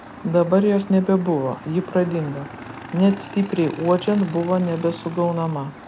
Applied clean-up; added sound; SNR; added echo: none; Motorcycle / Engine; 16 dB; none.